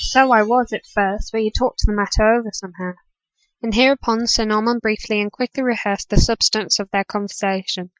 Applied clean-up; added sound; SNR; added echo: classical method Wiener filter.